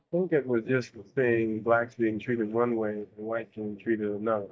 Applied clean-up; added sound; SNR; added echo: neural mask model DeepFilterNet 3.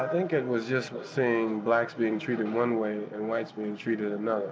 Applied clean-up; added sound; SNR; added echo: none; none; none; none.